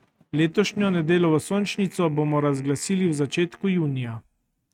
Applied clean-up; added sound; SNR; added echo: neural mask model RNNoise.